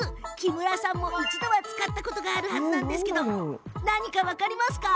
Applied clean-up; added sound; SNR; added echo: none; none; none; none.